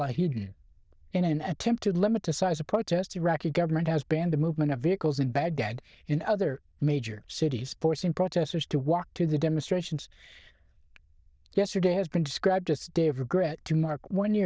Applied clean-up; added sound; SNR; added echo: neural diffusion model UNIVERSE++.